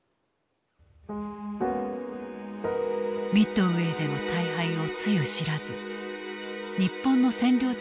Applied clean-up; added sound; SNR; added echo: none; none; none; none.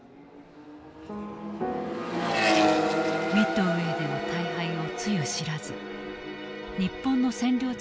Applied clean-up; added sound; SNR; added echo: none; Accelerating, revving, vroom; 1 dB; none.